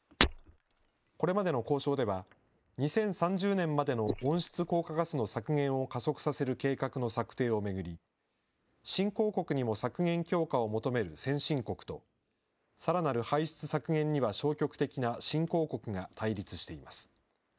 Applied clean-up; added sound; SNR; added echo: neural mask model Resemble Enhance denoiser.